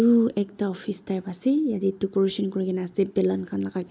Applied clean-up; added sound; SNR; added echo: none; none; none; none.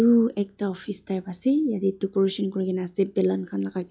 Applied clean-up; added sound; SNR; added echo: classical method log-MMSE.